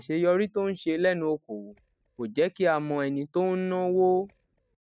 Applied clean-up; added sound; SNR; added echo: neural mask model DeepFilterNet 3.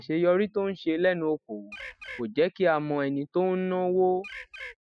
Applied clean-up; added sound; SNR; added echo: classical method spectral subtraction.